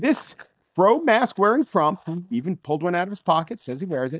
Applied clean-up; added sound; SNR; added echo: neural mask model DeepFilterNet 3.